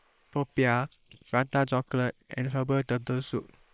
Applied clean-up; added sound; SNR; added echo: neural separator model SepFormer WHAM!.